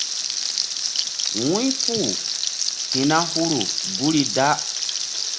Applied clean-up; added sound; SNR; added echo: none; Frying (food); 0 dB; none.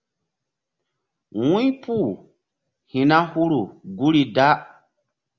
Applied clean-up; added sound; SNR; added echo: none; none; none; none.